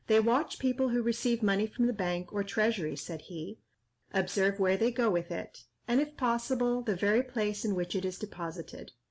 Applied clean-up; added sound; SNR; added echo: none; none; none; none.